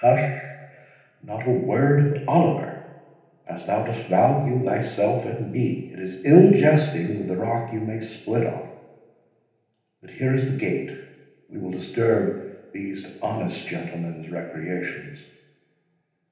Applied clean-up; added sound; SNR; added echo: none; none; none; reverberation time 0.9 s.